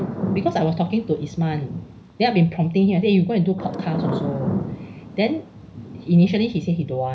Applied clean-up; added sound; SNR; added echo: none; Thunder / Rain; 10 dB; reverberation time 0.5 s.